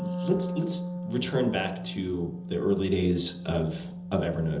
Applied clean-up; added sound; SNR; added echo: none; Wind instrument, woodwind instrument; 7 dB; reverberation time 1.2 s.